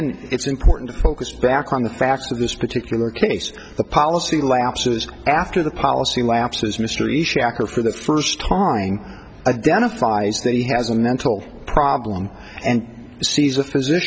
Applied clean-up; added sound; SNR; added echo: none; none; none; none.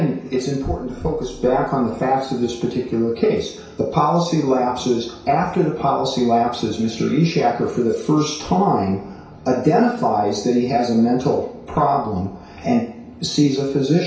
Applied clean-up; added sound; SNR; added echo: none; none; none; reverberation time 0.6 s.